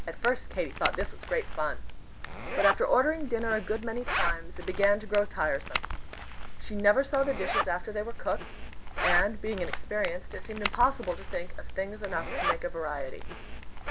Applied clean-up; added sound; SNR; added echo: none; Zipper (clothing); 2 dB; none.